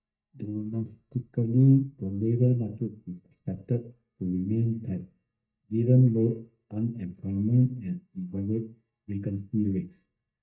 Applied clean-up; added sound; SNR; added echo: neural mask model DeepFilterNet 3.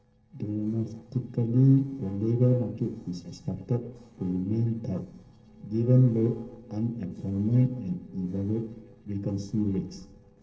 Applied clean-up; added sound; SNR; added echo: neural separator model SepFormer DNS4.